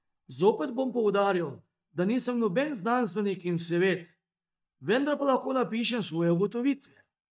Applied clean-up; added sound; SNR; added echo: neural mask model DeepFilterNet 3.